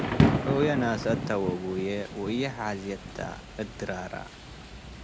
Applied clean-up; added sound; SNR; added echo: none; Thunder / Rain; 0 dB; none.